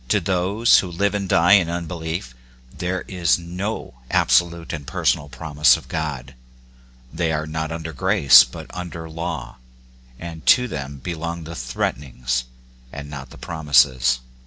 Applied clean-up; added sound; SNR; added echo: none; none; none; none.